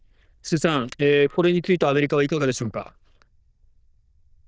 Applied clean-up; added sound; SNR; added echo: neural diffusion model UNIVERSE++.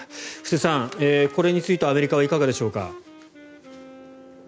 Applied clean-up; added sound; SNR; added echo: none; Wind instrument, woodwind instrument; 18 dB; none.